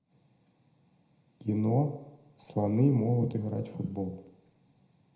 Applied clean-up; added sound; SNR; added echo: none; none; none; reverberation time 0.8 s.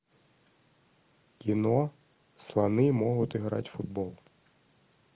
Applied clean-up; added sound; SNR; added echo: none; none; none; none.